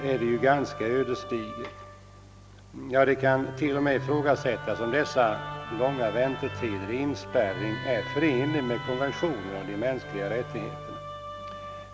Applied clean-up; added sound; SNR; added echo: none; Musical instrument; 9 dB; none.